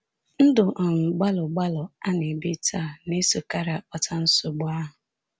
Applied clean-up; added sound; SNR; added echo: none; none; none; none.